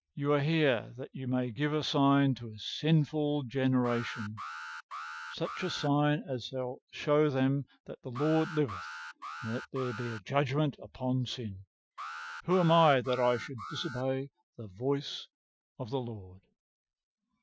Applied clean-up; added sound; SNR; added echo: classical method Wiener filter.